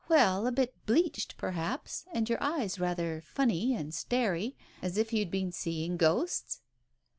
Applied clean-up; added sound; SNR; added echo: none; none; none; none.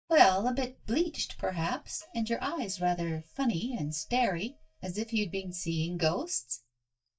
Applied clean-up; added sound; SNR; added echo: neural mask model DeepFilterNet 3.